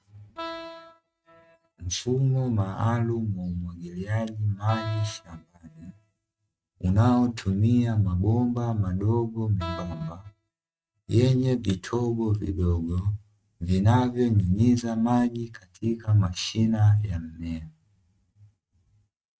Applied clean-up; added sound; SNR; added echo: neural mask model RNNoise.